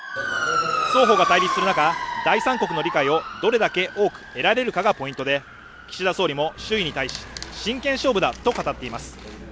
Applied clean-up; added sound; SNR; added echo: none; Motor vehicle (road) / Siren; 5 dB; none.